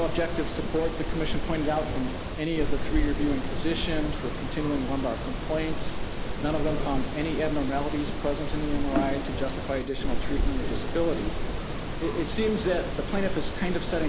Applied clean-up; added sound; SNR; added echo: none; Insect; -3 dB; none.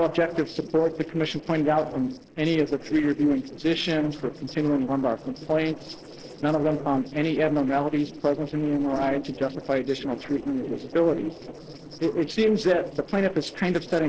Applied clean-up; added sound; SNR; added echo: neural separator model SepFormer DNS4.